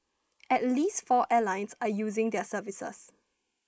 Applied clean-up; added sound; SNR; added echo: neural mask model Resemble Enhance denoiser.